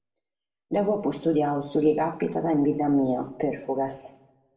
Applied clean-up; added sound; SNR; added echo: none; none; none; reverberation time 0.7 s.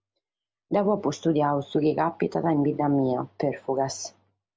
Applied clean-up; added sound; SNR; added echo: none; none; none; none.